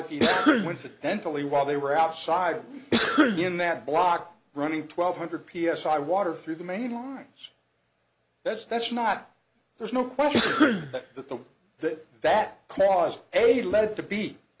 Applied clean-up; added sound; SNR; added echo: none; Cough; -2 dB; none.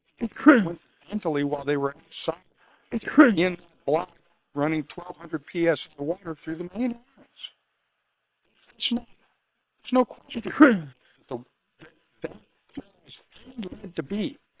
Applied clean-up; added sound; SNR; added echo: neural separator model SepFormer WHAM!.